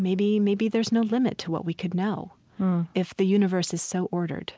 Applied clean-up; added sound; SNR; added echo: none; none; none; none.